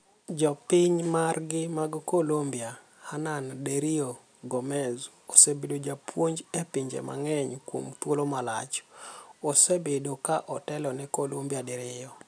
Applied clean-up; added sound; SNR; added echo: none; none; none; none.